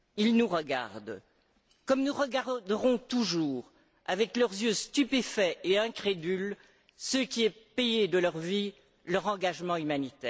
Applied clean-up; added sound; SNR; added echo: none; none; none; none.